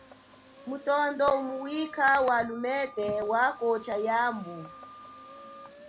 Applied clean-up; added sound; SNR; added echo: none; Wind instrument, woodwind instrument + Car; 18 dB; none.